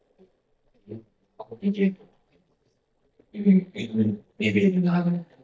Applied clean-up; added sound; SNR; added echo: neural mask model DeepFilterNet 3.